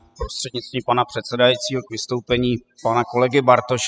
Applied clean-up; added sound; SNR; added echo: classical method spectral subtraction.